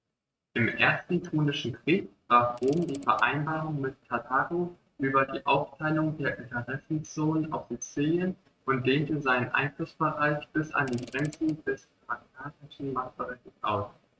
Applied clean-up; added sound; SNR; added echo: neural mask model RNNoise.